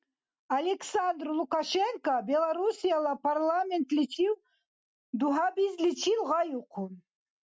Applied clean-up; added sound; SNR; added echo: none; none; none; none.